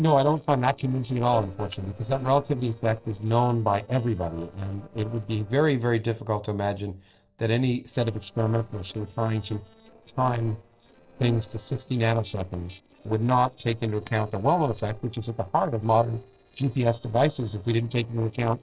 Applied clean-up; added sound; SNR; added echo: neural separator model SepFormer DNS4.